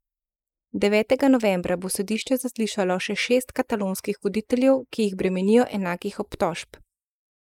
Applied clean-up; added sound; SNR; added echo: neural mask model Resemble Enhance denoiser.